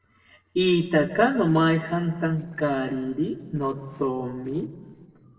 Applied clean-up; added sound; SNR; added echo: neural separator model SepFormer DNS4.